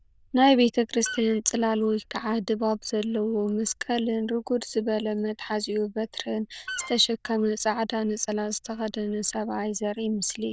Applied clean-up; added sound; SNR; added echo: neural diffusion model UNIVERSE++.